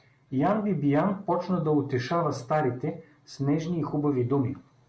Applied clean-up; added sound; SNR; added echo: none; none; none; none.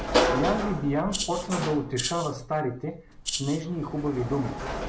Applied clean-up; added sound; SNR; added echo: none; Sliding door / Slam + Rattle (instrument); 1 dB; none.